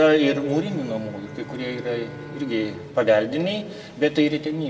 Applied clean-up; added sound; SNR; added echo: none; Bowed string instrument; 19 dB; reverberation time 1.3 s.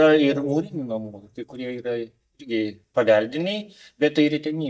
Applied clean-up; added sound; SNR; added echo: neural mask model DeepFilterNet 3.